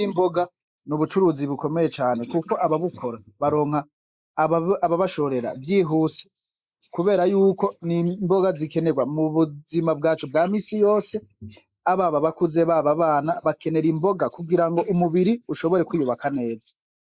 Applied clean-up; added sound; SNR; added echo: neural mask model Resemble Enhance denoiser.